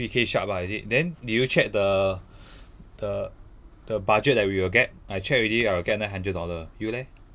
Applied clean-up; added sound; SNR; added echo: none; none; none; none.